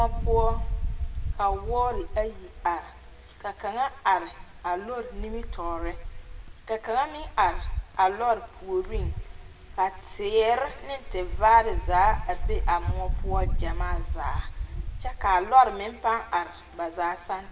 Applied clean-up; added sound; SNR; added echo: none; Wind; 4 dB; reverberation time 1.2 s.